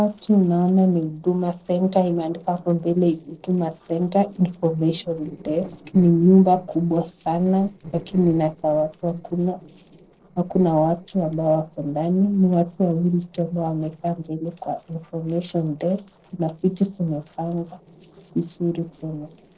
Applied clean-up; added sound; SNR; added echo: neural separator model SepFormer DNS4.